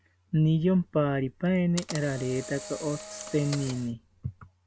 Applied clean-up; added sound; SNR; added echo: none; Camera; 14 dB; none.